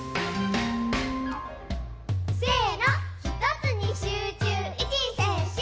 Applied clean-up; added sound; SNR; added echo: none; none; none; none.